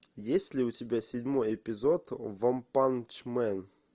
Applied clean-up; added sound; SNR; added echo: none; none; none; none.